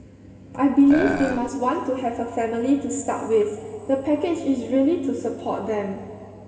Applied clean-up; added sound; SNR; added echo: none; Burping, eructation; 5 dB; reverberation time 2.5 s.